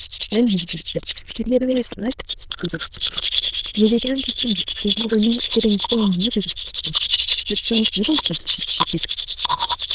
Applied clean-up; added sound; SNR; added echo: neural diffusion model UNIVERSE++.